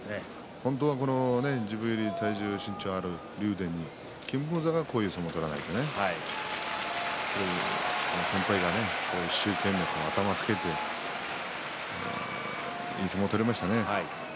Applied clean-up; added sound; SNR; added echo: none; Wind instrument, woodwind instrument; 16 dB; none.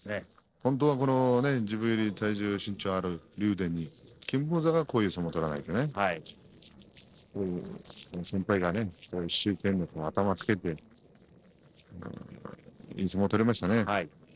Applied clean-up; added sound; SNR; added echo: neural separator model SepFormer DNS4.